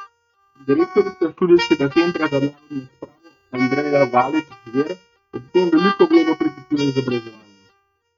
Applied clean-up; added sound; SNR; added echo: neural mask model RNNoise.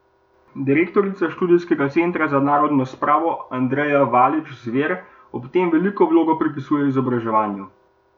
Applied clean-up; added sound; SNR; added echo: none; none; none; none.